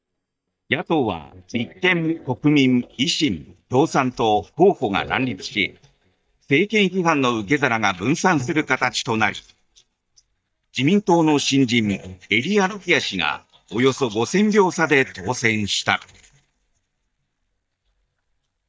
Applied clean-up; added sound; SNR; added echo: neural mask model DeepFilterNet 3.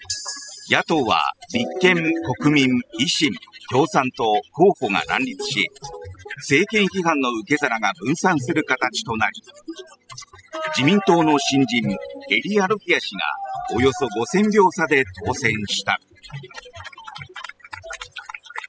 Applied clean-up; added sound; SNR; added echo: classical method spectral subtraction.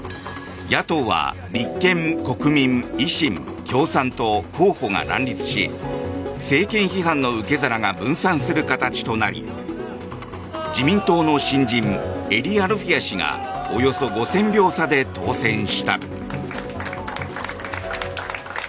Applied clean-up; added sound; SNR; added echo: none; none; none; none.